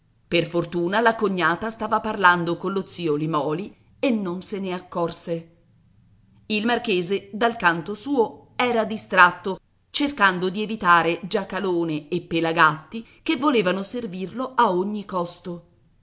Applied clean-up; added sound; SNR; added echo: none; none; none; none.